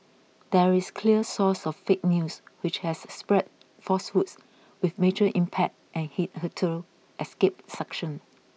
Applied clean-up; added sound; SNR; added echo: none; none; none; none.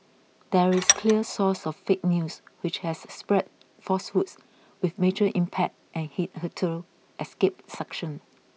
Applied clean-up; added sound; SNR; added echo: none; Tools; -1 dB; none.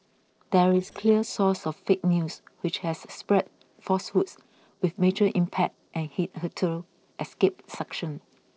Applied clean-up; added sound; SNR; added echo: neural separator model SepFormer DNS4.